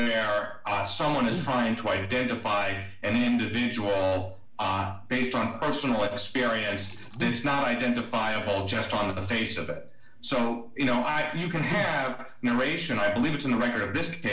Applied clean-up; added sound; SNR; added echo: neural separator model SepFormer DNS4.